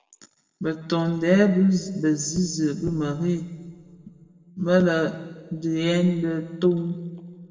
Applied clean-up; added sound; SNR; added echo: none; none; none; reverberation time 1.9 s.